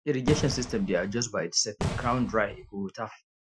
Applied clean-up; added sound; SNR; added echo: classical method Wiener filter.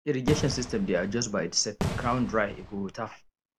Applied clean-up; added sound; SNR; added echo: none; Fireworks; 7 dB; none.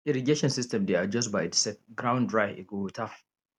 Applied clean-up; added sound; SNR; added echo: none; none; none; none.